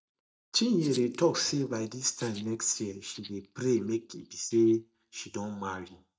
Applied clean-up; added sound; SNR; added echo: neural mask model DeepFilterNet 3.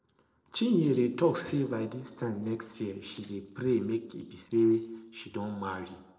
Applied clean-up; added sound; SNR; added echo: neural separator model SepFormer DNS4.